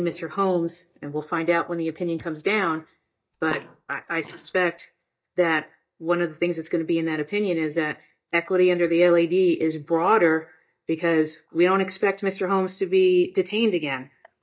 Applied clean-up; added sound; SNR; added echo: neural mask model DeepFilterNet 3.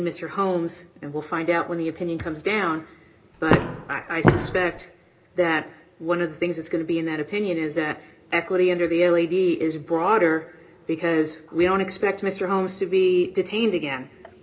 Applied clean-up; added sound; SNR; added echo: none; Walk, footsteps; -1 dB; reverberation time 2.1 s.